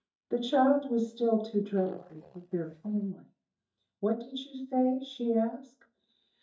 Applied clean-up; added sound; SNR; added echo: neural mask model DeepFilterNet 3.